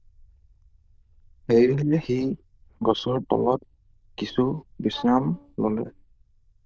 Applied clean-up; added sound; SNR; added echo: neural diffusion model UNIVERSE++.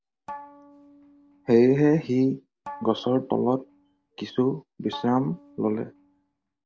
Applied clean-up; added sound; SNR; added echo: none; Bowed string instrument; 20 dB; none.